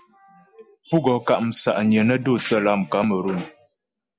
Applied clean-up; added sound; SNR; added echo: none; none; none; none.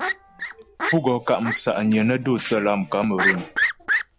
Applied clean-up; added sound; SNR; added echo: none; Fowl; 4 dB; none.